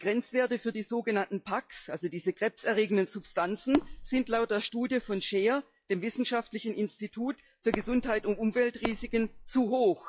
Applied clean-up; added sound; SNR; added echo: classical method log-MMSE.